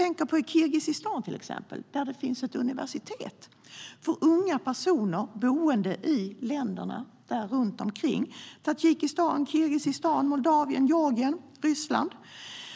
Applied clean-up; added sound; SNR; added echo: none; none; none; none.